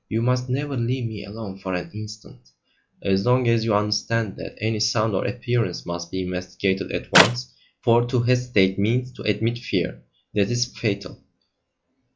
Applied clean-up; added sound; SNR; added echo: classical method log-MMSE.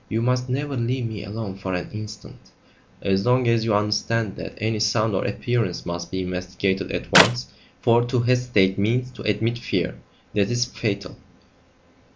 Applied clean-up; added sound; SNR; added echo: none; Clapping; -1 dB; none.